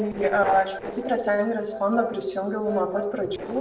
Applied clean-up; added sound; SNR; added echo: neural separator model SepFormer DNS4.